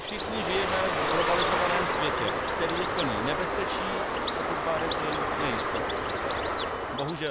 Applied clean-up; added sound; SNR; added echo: none; Bird; -5 dB; none.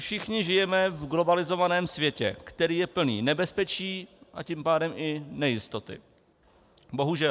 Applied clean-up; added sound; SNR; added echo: none; none; none; none.